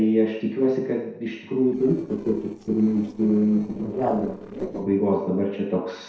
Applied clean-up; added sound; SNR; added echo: neural separator model SepFormer DNS4.